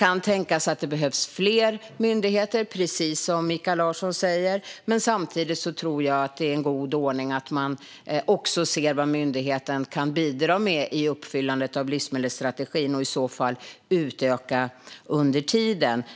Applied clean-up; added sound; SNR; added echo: none; none; none; none.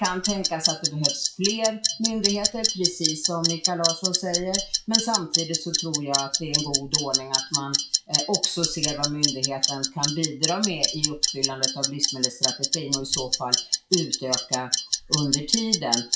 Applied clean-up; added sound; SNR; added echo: classical method WPE with log-MMSE.